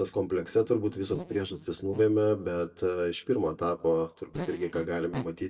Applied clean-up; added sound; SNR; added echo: neural mask model DeepFilterNet 3.